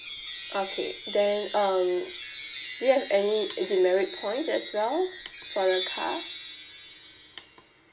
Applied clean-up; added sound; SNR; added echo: none; Wind chime; -2 dB; reverberation time 0.2 s.